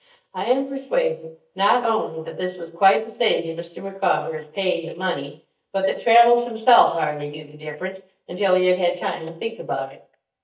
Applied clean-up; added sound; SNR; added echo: neural mask model DeepFilterNet 3.